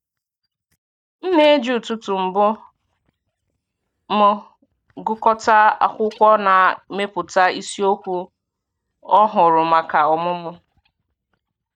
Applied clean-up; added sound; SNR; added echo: neural mask model DeepFilterNet 3.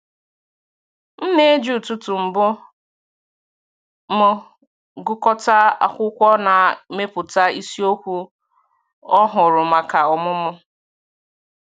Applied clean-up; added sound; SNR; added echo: none; none; none; none.